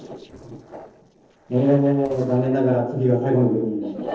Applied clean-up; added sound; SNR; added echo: neural separator model SepFormer DNS4.